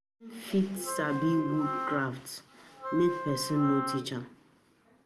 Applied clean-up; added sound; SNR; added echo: none; Wind instrument, woodwind instrument; 6 dB; none.